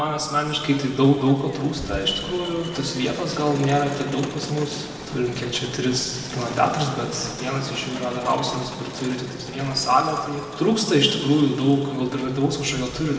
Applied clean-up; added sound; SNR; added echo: none; Crowd; 12 dB; reverberation time 2.2 s.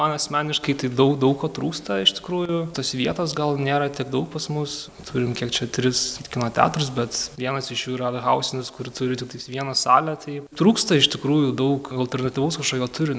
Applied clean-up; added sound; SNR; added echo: none; none; none; none.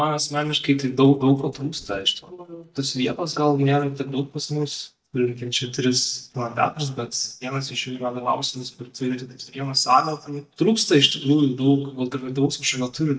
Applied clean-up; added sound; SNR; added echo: neural mask model DeepFilterNet 3.